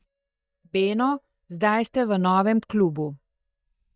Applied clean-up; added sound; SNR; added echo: neural mask model DeepFilterNet 3.